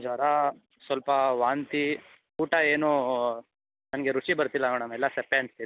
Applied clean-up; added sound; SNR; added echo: none; none; none; none.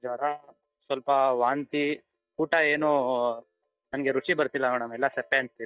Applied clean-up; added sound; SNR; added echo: neural mask model DeepFilterNet 3.